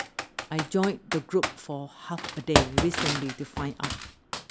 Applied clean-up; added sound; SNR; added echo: none; Computer keyboard; 0 dB; none.